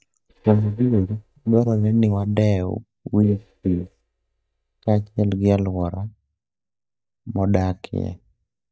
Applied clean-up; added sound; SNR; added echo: neural mask model DeepFilterNet 3.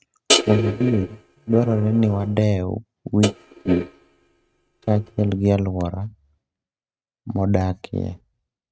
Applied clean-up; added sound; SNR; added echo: neural mask model RNNoise.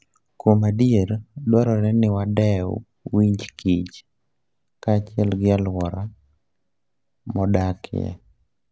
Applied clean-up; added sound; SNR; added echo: none; none; none; none.